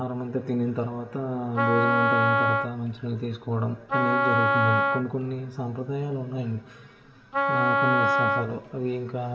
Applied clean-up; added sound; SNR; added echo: none; Wind instrument, woodwind instrument; -4 dB; reverberation time 2.3 s.